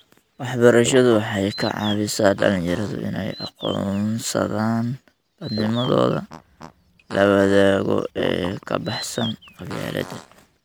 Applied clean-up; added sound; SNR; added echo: none; Fart; 17 dB; none.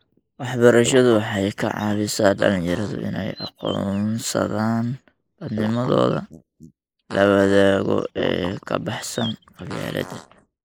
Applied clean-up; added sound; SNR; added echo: neural mask model Resemble Enhance denoiser.